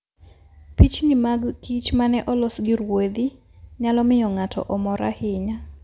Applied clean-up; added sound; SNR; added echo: none; none; none; none.